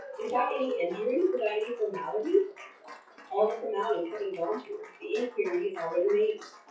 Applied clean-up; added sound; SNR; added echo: classical method WPE with log-MMSE.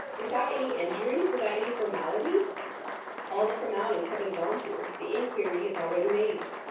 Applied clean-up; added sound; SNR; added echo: none; Applause; 7 dB; reverberation time 0.6 s.